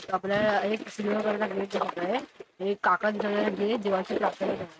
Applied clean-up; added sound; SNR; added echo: neural mask model RNNoise.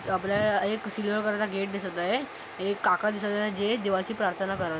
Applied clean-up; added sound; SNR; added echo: none; none; none; none.